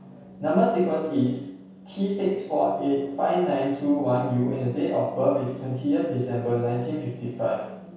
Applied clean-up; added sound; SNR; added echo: none; none; none; reverberation time 0.7 s.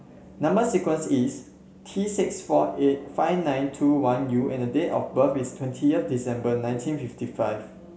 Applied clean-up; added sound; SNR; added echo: none; none; none; none.